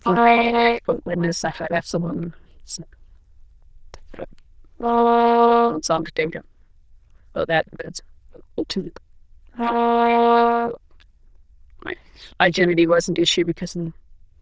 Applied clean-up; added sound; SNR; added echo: neural diffusion model UNIVERSE++.